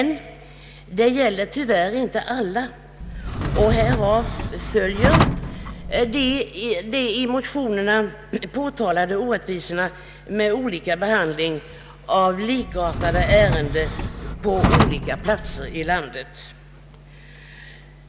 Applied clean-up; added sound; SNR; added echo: none; Drawer open or close; 0 dB; none.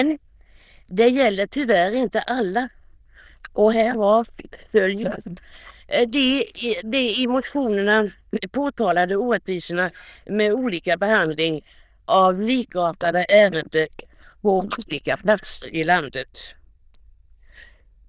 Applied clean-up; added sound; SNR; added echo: neural diffusion model UNIVERSE++.